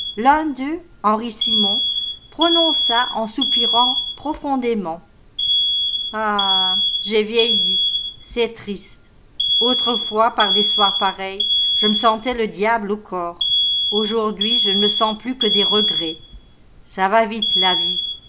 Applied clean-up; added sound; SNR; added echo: none; Alarm; -1 dB; none.